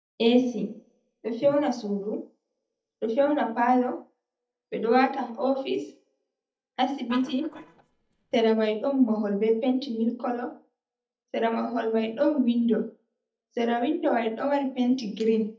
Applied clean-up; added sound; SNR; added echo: neural mask model DeepFilterNet 3.